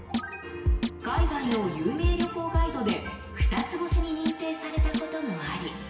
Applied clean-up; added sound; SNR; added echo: none; Drum kit; -2 dB; reverberation time 1.4 s.